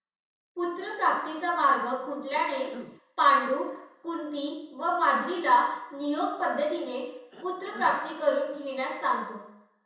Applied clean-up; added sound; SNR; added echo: none; Cough; 19 dB; reverberation time 0.7 s.